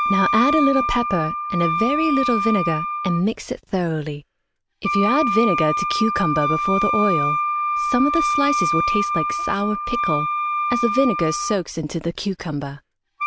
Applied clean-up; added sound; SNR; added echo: none; Wind instrument, woodwind instrument; 1 dB; none.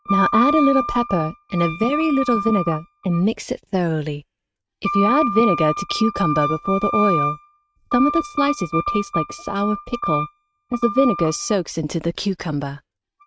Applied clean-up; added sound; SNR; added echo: neural mask model RNNoise.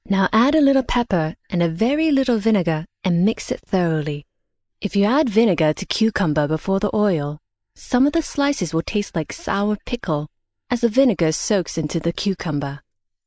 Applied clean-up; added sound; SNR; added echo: neural mask model Resemble Enhance denoiser.